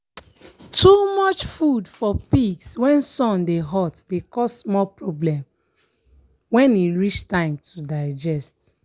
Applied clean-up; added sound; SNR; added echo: none; none; none; none.